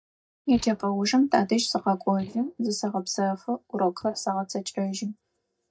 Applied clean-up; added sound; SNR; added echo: neural mask model DeepFilterNet 3.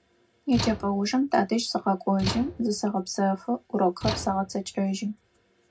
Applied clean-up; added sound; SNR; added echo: none; Slam / Tools; 10 dB; reverberation time 0.2 s.